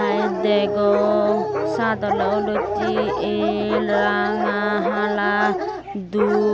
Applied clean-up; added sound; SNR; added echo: none; Dog; 1 dB; none.